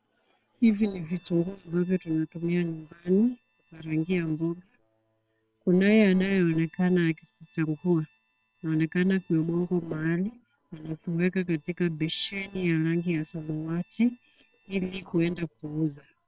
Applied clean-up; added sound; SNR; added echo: neural separator model SepFormer WHAM!.